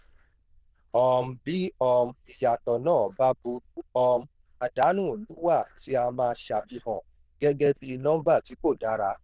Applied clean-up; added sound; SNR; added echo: neural diffusion model UNIVERSE++.